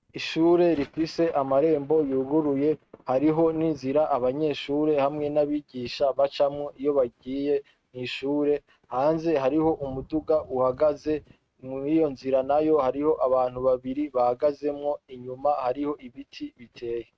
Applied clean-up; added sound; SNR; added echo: neural mask model RNNoise.